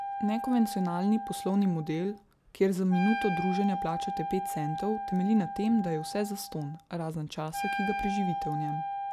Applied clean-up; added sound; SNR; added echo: none; Wind instrument, woodwind instrument; 6 dB; none.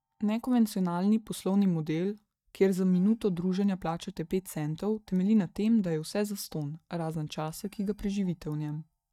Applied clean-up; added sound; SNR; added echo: neural mask model DeepFilterNet 3.